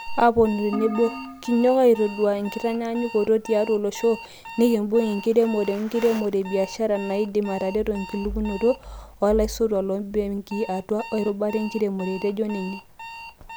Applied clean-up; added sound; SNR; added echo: none; Keyboard (musical) + Alarm; 16 dB; none.